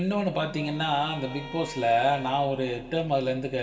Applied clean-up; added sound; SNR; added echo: none; Bowed string instrument; 18 dB; reverberation time 2.5 s.